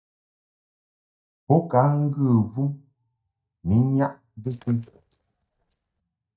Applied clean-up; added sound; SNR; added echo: neural mask model DeepFilterNet 3.